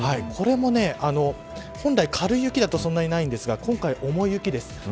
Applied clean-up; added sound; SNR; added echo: none; Wind instrument, woodwind instrument + Musical instrument; 18 dB; none.